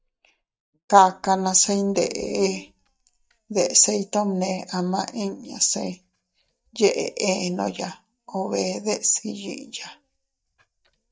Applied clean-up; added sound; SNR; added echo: neural mask model DeepFilterNet 3.